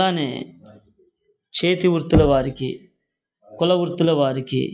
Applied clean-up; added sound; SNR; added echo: classical method log-MMSE.